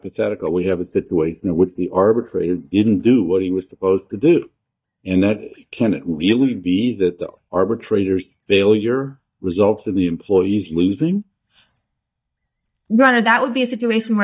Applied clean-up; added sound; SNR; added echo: neural mask model DeepFilterNet 3.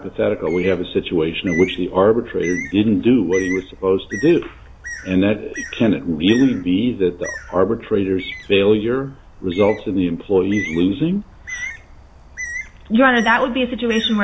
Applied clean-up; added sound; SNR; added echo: none; Bird; 15 dB; none.